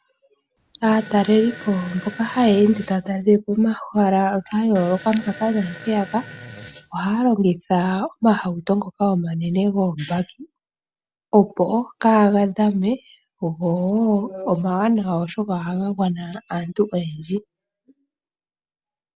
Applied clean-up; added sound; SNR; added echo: none; Fart; 17 dB; none.